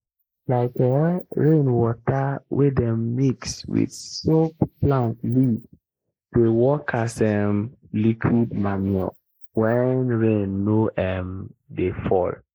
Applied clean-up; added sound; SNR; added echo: neural mask model Resemble Enhance denoiser.